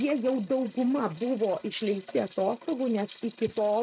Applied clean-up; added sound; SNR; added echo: neural mask model RNNoise.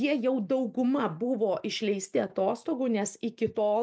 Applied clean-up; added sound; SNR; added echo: none; none; none; none.